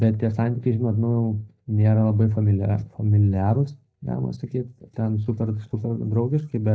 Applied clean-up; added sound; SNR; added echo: neural mask model DeepFilterNet 3.